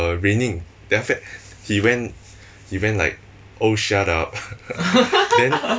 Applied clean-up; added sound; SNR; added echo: none; none; none; none.